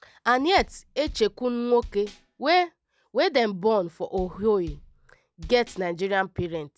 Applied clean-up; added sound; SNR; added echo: none; Bass drum; 17 dB; none.